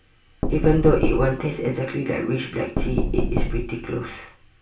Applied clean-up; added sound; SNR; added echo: none; Knock; 2 dB; reverberation time 0.3 s.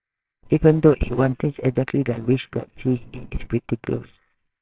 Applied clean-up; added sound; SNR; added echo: neural separator model SepFormer WHAMR!.